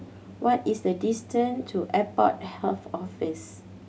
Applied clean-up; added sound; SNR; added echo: none; none; none; none.